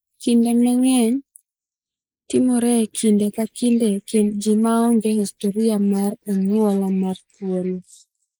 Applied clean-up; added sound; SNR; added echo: neural mask model Resemble Enhance denoiser.